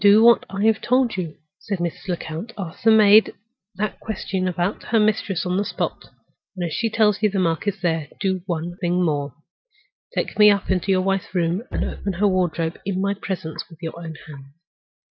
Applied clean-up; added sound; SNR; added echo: neural mask model DeepFilterNet 3.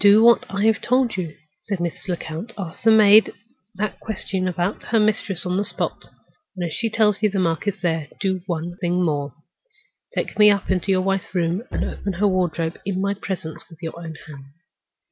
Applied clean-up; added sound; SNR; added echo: none; Bowed string instrument; 8 dB; none.